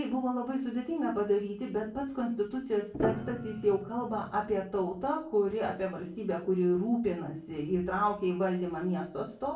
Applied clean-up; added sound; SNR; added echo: none; Piano; 8 dB; reverberation time 0.4 s.